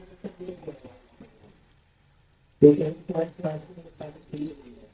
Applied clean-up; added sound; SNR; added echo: neural mask model DeepFilterNet 3.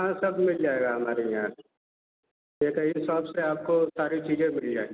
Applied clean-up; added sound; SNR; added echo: none; none; none; none.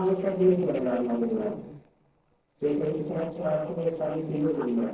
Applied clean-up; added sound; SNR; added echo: neural separator model SepFormer DNS4.